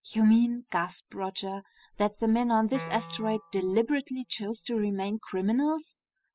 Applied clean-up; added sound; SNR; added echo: classical method spectral subtraction.